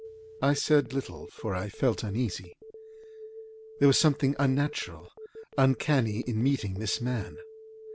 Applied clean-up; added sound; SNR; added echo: none; Telephone; 18 dB; none.